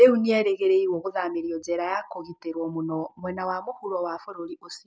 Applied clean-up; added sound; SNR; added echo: none; none; none; none.